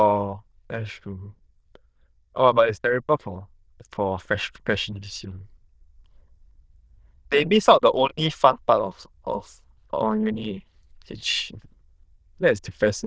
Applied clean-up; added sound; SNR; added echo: neural diffusion model UNIVERSE++.